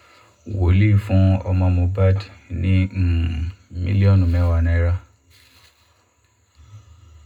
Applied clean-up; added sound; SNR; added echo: none; none; none; reverberation time 0.2 s.